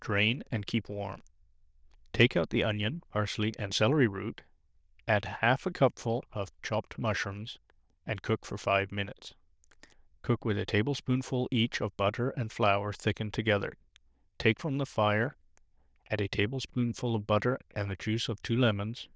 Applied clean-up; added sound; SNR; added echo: neural diffusion model UNIVERSE++.